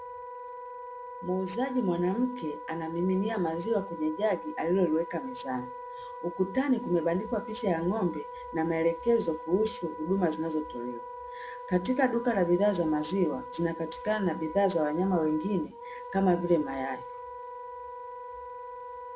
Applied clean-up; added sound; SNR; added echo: none; Wind instrument, woodwind instrument; 11 dB; none.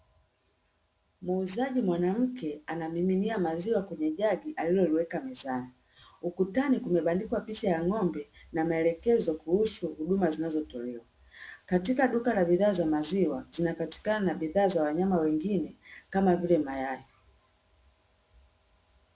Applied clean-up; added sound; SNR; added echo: none; none; none; none.